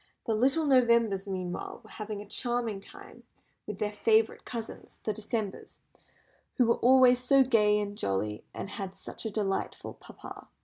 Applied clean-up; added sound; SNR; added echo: none; none; none; none.